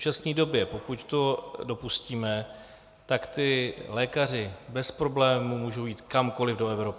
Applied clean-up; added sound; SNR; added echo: none; none; none; none.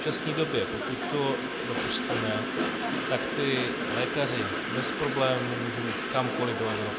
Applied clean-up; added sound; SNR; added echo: none; Train; 0 dB; none.